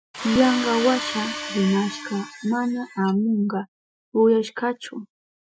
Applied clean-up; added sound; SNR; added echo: classical method Wiener filter.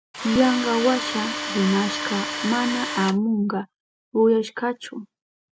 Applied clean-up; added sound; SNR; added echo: none; Tools; 5 dB; none.